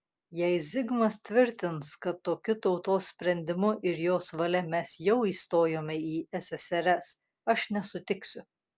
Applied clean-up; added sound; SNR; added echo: none; none; none; none.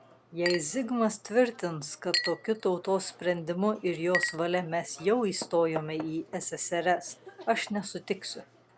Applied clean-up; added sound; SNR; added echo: none; Chink, clink; 10 dB; none.